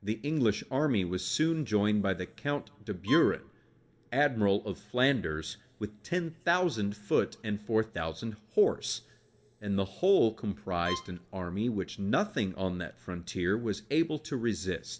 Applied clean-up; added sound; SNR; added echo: none; Bowed string instrument; 14 dB; reverberation time 0.5 s.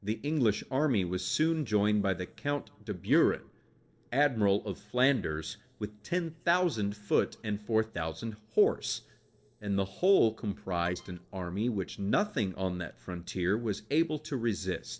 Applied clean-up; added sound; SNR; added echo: neural separator model SepFormer DNS4.